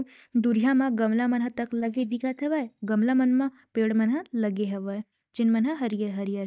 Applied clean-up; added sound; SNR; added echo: neural mask model DeepFilterNet 3.